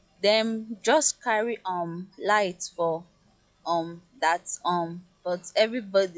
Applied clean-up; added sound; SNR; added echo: classical method log-MMSE.